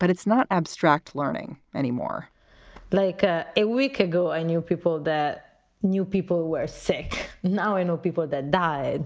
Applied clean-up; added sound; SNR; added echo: none; none; none; none.